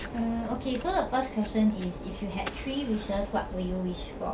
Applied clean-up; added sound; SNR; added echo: none; Fire; 18 dB; none.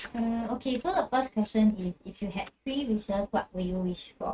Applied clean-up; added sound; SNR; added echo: neural mask model RNNoise.